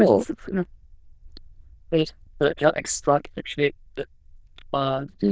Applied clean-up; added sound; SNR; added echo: neural diffusion model UNIVERSE++.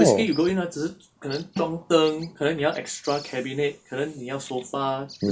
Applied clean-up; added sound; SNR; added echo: none; Snare drum + Bird vocalization, bird call, bird song; 18 dB; none.